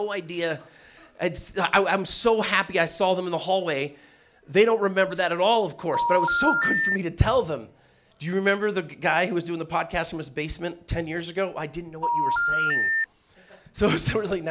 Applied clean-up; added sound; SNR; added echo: none; Telephone; -1 dB; none.